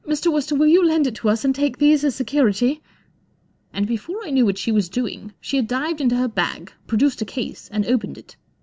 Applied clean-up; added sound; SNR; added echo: none; none; none; none.